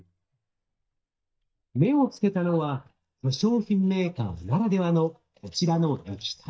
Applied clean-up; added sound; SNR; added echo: neural mask model DeepFilterNet 3.